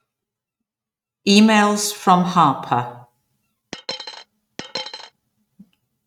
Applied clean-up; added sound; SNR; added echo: neural mask model RNNoise.